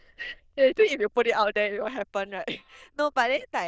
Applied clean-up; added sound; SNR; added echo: neural diffusion model UNIVERSE++.